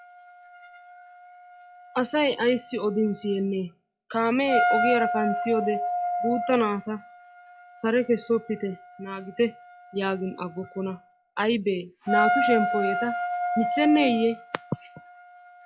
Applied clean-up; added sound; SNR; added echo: classical method log-MMSE.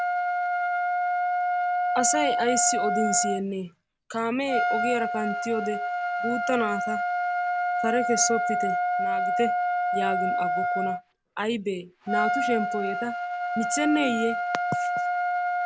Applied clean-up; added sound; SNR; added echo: none; Trumpet; -3 dB; none.